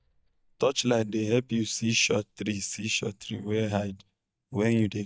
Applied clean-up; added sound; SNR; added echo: neural mask model DeepFilterNet 3.